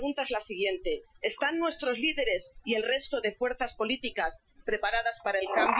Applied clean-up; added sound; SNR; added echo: classical method Wiener filter.